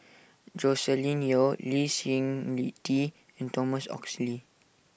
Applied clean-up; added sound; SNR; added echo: none; none; none; none.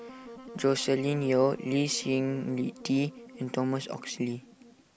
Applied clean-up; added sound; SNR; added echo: none; Wind instrument, woodwind instrument; 17 dB; none.